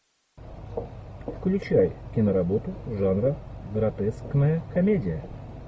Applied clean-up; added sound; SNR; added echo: none; none; none; none.